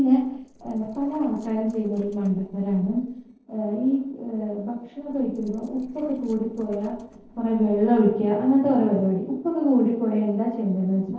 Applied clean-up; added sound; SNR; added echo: neural separator model SepFormer DNS4.